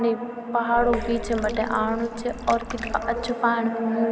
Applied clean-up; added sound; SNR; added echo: none; Water / Liquid; 12 dB; none.